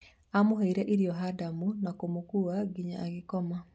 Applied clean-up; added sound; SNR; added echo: none; none; none; none.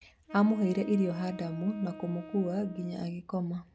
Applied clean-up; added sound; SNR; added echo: none; Wind instrument, woodwind instrument; 16 dB; none.